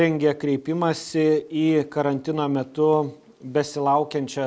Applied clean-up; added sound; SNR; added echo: none; none; none; none.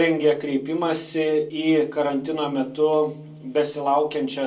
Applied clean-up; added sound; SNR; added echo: none; none; none; reverberation time 0.2 s.